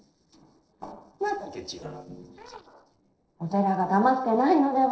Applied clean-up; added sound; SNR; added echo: neural separator model SepFormer DNS4.